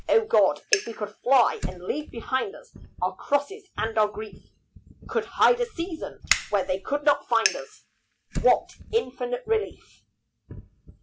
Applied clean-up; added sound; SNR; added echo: none; Fire; 10 dB; none.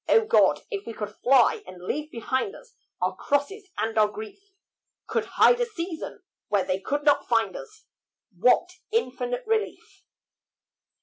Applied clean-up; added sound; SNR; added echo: none; none; none; none.